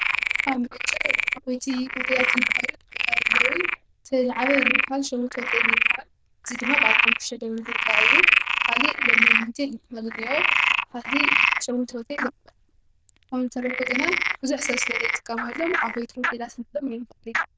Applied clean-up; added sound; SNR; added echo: neural diffusion model UNIVERSE++.